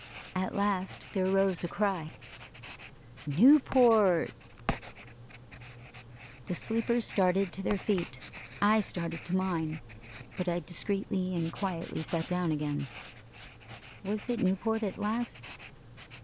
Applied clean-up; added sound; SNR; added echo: none; Writing; 13 dB; none.